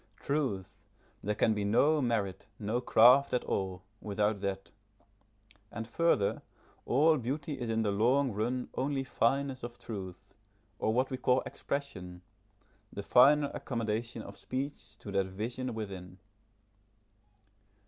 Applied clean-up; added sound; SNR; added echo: none; none; none; none.